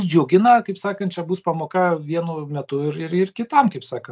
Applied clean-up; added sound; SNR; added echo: none; none; none; none.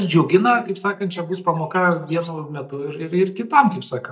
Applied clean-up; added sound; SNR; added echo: neural mask model DeepFilterNet 3.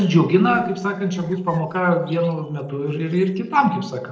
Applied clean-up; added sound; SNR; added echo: neural separator model SepFormer DNS4.